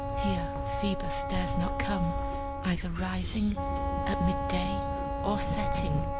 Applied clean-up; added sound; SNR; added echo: none; Wind instrument, woodwind instrument + Train; -1 dB; none.